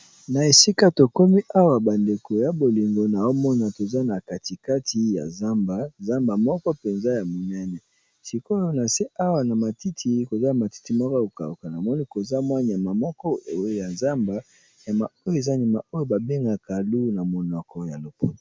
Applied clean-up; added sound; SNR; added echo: none; none; none; none.